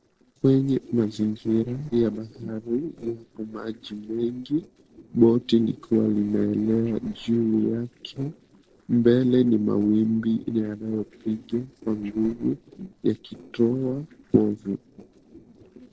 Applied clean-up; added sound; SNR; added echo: neural separator model SepFormer DNS4.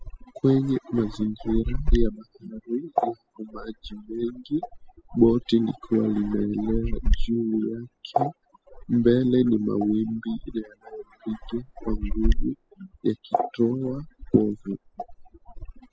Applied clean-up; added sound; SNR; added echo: classical method spectral subtraction.